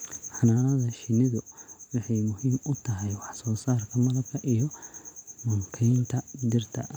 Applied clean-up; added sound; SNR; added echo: none; none; none; none.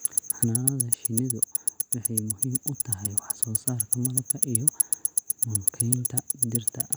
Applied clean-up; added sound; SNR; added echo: none; Tick-tock; -4 dB; none.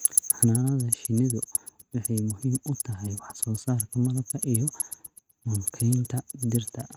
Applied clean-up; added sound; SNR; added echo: neural mask model RNNoise.